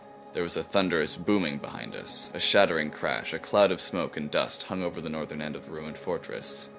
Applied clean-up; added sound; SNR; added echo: none; Piano; 17 dB; none.